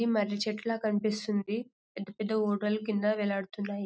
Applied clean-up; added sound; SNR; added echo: none; none; none; none.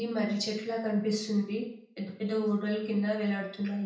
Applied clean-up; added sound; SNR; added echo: none; none; none; reverberation time 0.5 s.